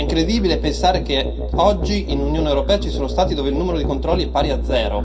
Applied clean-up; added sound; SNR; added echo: none; Musical instrument; 2 dB; reverberation time 0.3 s.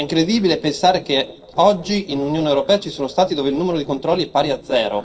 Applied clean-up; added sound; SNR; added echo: neural separator model SepFormer DNS4.